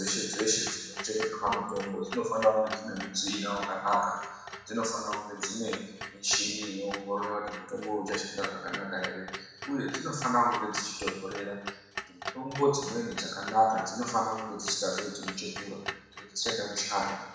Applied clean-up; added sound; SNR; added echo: none; Clock; 11 dB; reverberation time 1.1 s.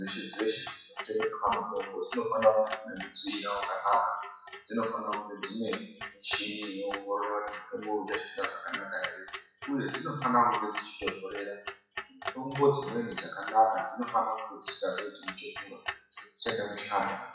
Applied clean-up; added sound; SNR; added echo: classical method WPE with log-MMSE.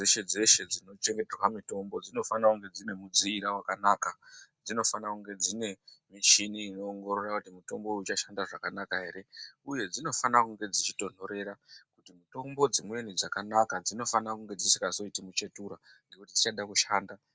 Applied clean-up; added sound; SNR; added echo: none; none; none; none.